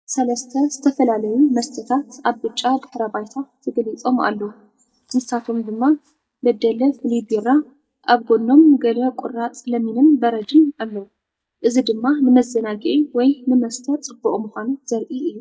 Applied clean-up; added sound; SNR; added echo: neural mask model DeepFilterNet 3.